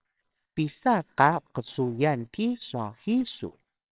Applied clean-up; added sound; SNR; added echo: neural separator model SepFormer WHAMR!.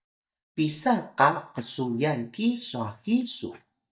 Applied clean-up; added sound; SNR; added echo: neural mask model DeepFilterNet 3.